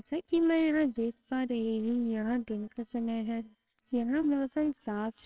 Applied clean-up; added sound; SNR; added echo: neural separator model SepFormer WHAMR!.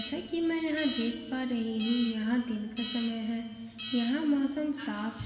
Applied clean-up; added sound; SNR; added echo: none; Alarm; 13 dB; reverberation time 2.1 s.